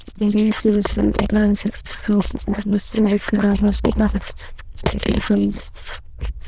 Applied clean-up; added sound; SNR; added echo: neural diffusion model UNIVERSE++.